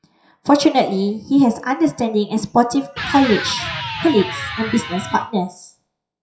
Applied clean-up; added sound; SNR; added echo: classical method WPE with log-MMSE.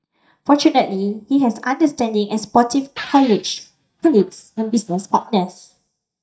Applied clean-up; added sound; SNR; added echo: neural mask model DeepFilterNet 3.